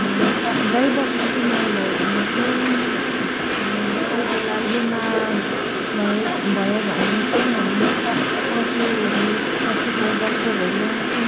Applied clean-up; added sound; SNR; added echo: none; Train; -3 dB; none.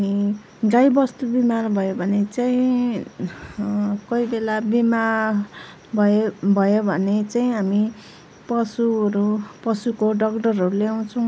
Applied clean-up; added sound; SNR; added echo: none; none; none; none.